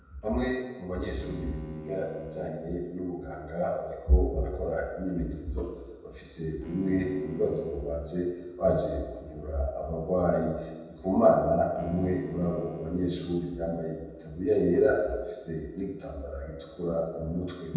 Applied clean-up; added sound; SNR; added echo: none; Bowed string instrument; 15 dB; reverberation time 1.1 s.